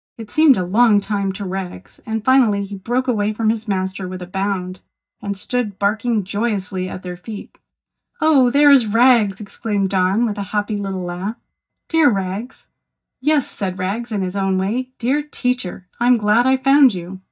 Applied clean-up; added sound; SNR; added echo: neural mask model DeepFilterNet 3.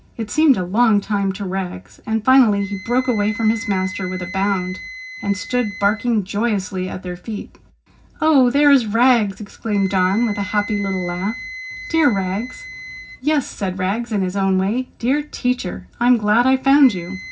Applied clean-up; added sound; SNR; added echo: none; Wind instrument, woodwind instrument; 17 dB; reverberation time 0.4 s.